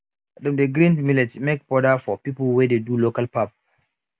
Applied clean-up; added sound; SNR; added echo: none; none; none; none.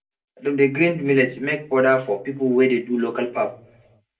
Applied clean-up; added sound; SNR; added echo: none; none; none; reverberation time 0.2 s.